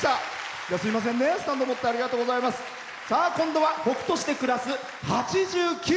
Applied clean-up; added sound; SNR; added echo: none; none; none; none.